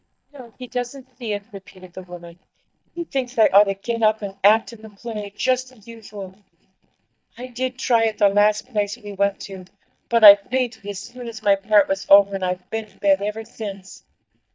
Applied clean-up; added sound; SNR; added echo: neural mask model DeepFilterNet 3.